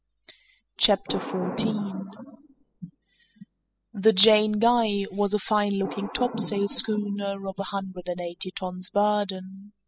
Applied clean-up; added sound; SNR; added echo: classical method spectral subtraction.